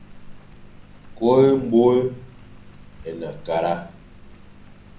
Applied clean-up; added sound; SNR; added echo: none; Rain; 20 dB; reverberation time 0.6 s.